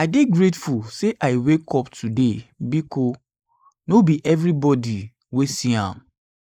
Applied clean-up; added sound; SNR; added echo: neural mask model Resemble Enhance denoiser.